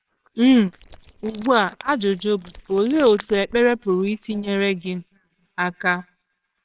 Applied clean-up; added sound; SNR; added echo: neural separator model SepFormer WHAMR!.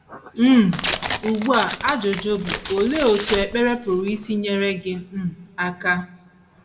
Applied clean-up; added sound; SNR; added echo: none; Tearing; 9 dB; reverberation time 1.3 s.